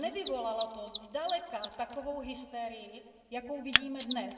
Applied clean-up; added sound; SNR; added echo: none; Mechanisms; 2 dB; reverberation time 1.3 s.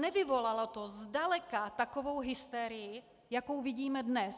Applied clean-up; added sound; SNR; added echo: none; none; none; none.